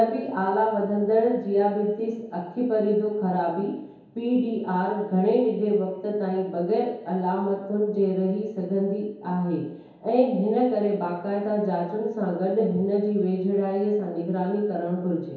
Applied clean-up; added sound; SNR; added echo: none; none; none; reverberation time 2.2 s.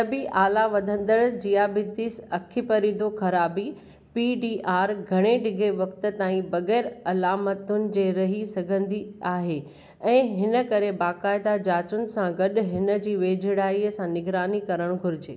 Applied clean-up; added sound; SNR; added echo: none; none; none; none.